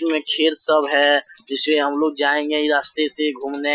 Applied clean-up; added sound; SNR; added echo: classical method Wiener filter.